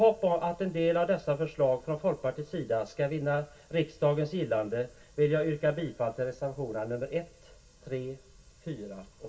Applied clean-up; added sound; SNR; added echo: none; none; none; reverberation time 0.2 s.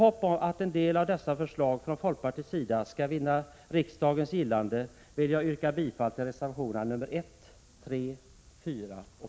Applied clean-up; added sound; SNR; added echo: none; none; none; none.